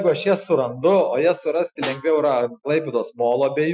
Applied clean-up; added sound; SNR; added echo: classical method Wiener filter.